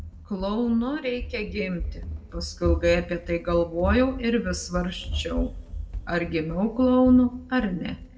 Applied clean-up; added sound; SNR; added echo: none; Run; 8 dB; reverberation time 0.8 s.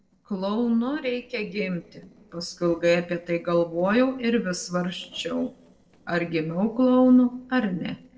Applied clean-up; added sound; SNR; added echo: neural separator model SepFormer DNS4.